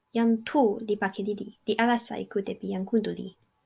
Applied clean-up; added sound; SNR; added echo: none; none; none; none.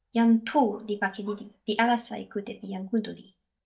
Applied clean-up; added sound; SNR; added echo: neural mask model DeepFilterNet 3.